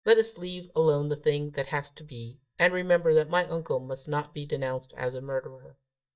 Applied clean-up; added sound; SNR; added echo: neural mask model DeepFilterNet 3.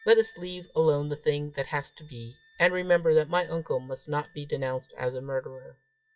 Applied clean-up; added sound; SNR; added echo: classical method WPE with log-MMSE.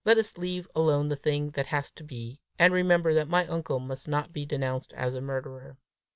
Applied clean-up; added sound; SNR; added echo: none; none; none; none.